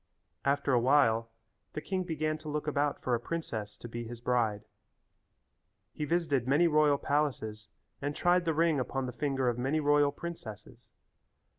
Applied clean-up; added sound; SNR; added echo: none; none; none; none.